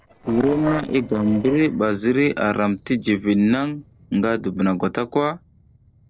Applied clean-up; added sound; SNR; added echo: neural separator model SepFormer DNS4.